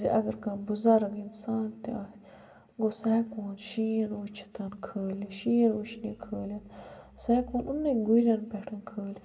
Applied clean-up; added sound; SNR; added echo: none; none; none; reverberation time 1.1 s.